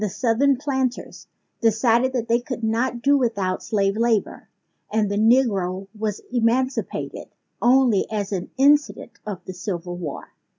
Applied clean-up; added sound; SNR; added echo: none; none; none; none.